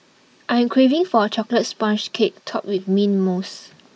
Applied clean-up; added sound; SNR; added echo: neural mask model Resemble Enhance denoiser.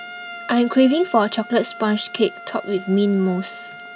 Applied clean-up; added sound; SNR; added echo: none; Trumpet; 16 dB; none.